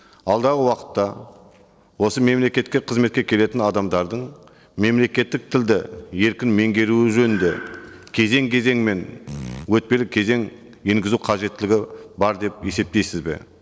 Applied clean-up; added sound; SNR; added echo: neural separator model SepFormer DNS4.